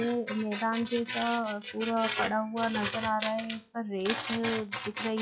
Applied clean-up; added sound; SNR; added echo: classical method log-MMSE.